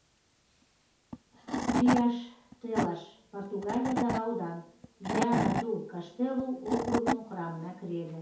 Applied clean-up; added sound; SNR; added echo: none; Wood / Tools; 1 dB; reverberation time 0.6 s.